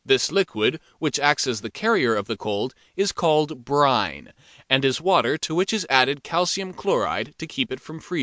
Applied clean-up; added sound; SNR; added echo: none; none; none; none.